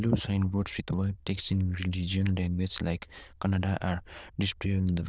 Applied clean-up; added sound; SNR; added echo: neural diffusion model UNIVERSE++.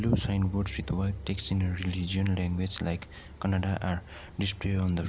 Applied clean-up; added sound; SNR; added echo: none; Car passing by / Idling / Accelerating, revving, vroom; 15 dB; none.